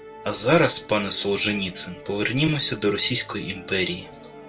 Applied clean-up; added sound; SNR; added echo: none; Musical instrument; 17 dB; reverberation time 0.2 s.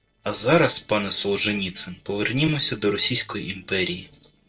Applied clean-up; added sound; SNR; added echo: neural separator model SepFormer DNS4.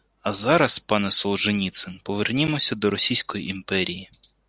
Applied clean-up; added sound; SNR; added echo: none; none; none; none.